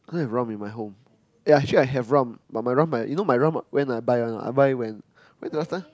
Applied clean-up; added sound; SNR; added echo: none; none; none; none.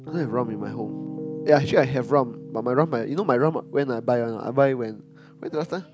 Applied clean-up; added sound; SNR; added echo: none; Piano; 13 dB; none.